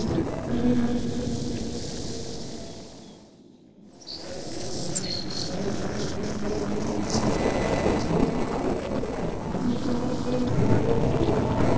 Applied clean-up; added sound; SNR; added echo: neural separator model SepFormer DNS4.